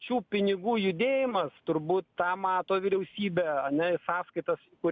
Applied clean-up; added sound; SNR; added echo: none; none; none; none.